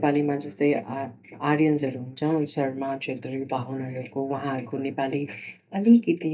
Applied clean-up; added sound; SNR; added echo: neural mask model DeepFilterNet 3.